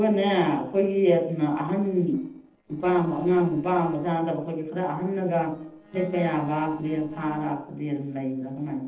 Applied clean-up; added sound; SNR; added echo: neural separator model SepFormer DNS4.